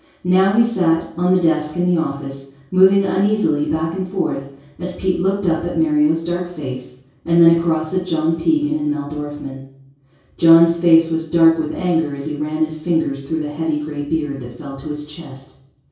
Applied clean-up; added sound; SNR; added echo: none; none; none; reverberation time 0.6 s.